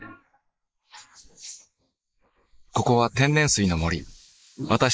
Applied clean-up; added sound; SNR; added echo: neural mask model Resemble Enhance denoiser.